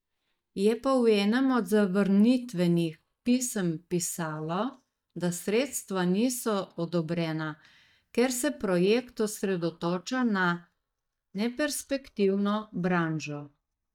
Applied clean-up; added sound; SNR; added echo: neural mask model DeepFilterNet 3.